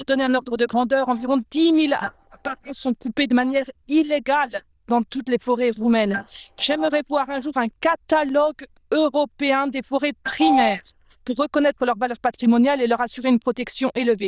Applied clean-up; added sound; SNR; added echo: neural diffusion model UNIVERSE++.